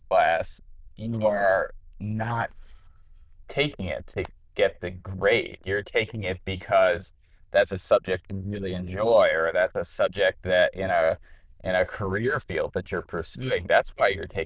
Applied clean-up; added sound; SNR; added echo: neural diffusion model UNIVERSE++.